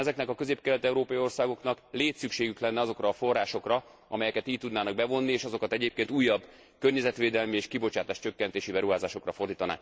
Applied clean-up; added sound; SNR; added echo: none; none; none; none.